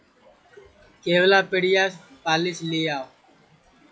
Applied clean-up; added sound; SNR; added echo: classical method log-MMSE.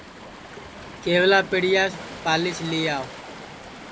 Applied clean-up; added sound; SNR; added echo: none; Waves, surf; 14 dB; none.